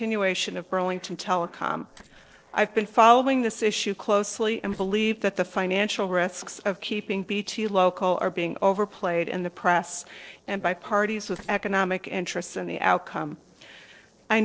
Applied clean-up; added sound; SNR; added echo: neural separator model SepFormer DNS4.